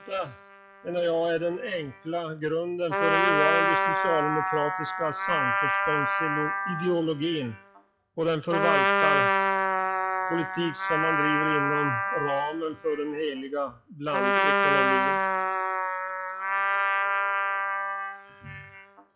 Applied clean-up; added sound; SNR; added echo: classical method log-MMSE.